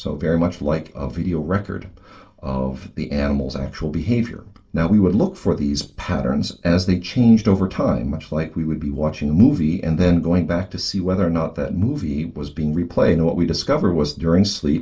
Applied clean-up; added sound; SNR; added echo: none; none; none; reverberation time 0.2 s.